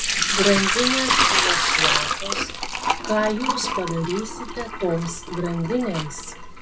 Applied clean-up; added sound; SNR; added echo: none; Sink (filling or washing) / Liquid; -2 dB; none.